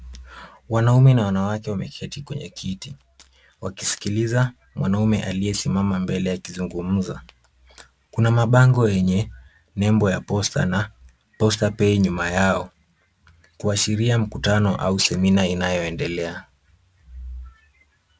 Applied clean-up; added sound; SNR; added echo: none; none; none; none.